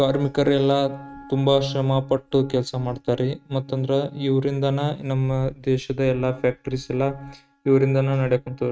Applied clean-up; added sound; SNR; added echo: neural mask model RNNoise.